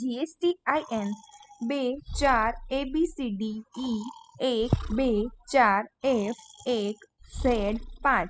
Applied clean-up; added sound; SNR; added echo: classical method spectral subtraction.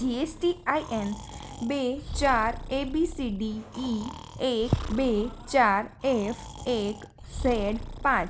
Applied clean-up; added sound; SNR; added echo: none; Breathing; 11 dB; none.